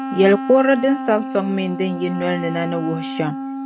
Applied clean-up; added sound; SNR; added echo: none; Wind instrument, woodwind instrument; 8 dB; none.